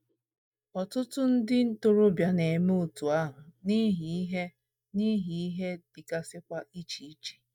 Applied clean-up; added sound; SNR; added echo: neural mask model DeepFilterNet 3.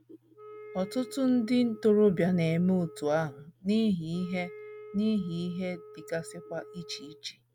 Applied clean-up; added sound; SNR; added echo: none; Wind instrument, woodwind instrument; 18 dB; none.